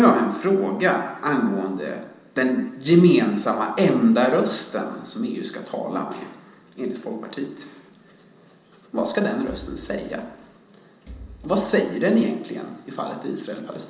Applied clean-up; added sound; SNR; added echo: none; Thump, thud; 20 dB; reverberation time 0.9 s.